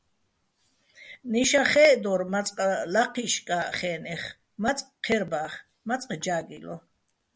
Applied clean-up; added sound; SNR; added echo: none; none; none; none.